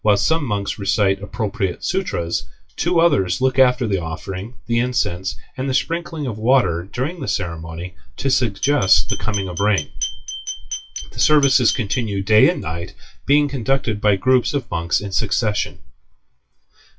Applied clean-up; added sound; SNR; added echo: classical method WPE with log-MMSE.